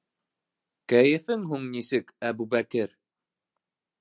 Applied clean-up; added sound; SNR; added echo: none; none; none; none.